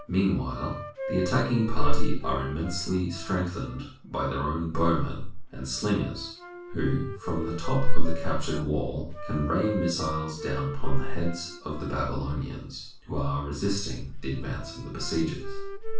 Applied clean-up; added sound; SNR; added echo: none; Wind instrument, woodwind instrument; 18 dB; reverberation time 0.3 s.